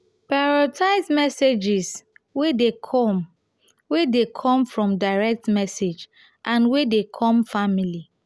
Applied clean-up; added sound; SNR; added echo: none; none; none; none.